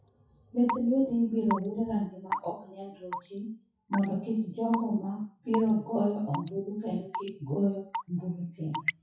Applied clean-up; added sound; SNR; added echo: classical method WPE with log-MMSE.